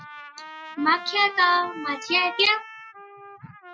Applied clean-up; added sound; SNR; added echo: classical method spectral subtraction.